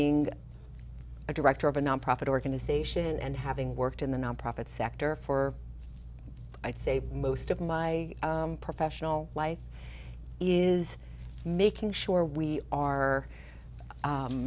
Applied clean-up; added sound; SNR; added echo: none; none; none; none.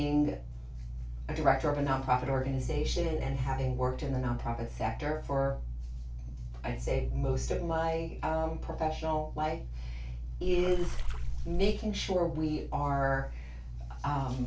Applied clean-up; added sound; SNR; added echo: none; Water / Splash, splatter; -2 dB; reverberation time 0.2 s.